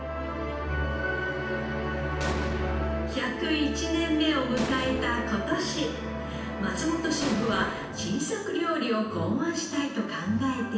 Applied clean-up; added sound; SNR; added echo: none; Explosion; 12 dB; reverberation time 0.9 s.